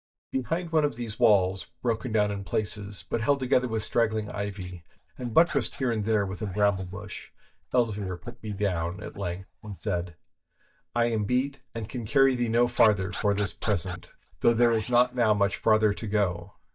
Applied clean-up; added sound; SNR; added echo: neural mask model DeepFilterNet 3.